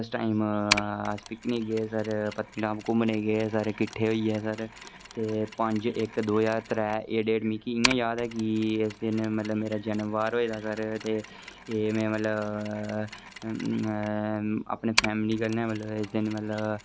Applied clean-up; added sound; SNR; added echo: none; Mechanisms; 10 dB; none.